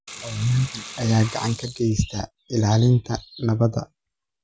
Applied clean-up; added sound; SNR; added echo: none; Sink (filling or washing) / Water; 15 dB; none.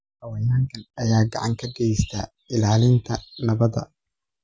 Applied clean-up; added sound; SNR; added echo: none; none; none; none.